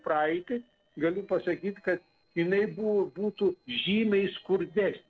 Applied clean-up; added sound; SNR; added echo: neural separator model SepFormer DNS4.